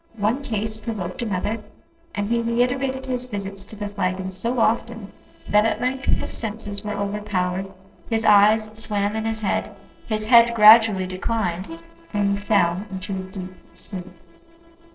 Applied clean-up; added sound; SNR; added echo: neural separator model SepFormer DNS4.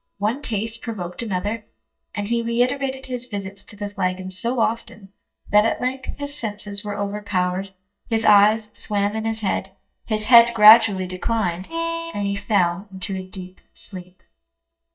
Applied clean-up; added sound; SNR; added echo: neural mask model DeepFilterNet 3.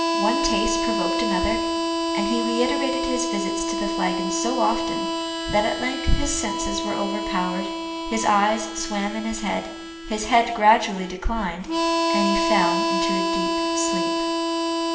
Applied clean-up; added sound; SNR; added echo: none; Harmonica; 0 dB; reverberation time 0.9 s.